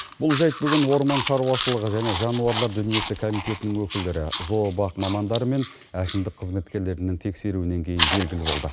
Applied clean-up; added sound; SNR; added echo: none; Chewing, mastication; 5 dB; none.